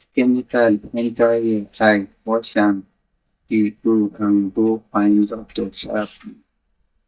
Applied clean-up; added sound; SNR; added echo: neural mask model DeepFilterNet 3.